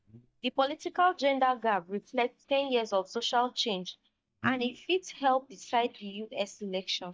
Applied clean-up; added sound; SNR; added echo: neural mask model DeepFilterNet 3.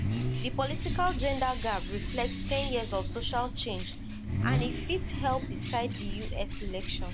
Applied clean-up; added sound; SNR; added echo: none; Idling / Accelerating, revving, vroom / Car + Bird; -1 dB; none.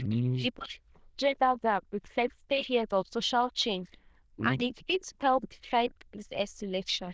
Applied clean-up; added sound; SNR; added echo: neural diffusion model UNIVERSE++.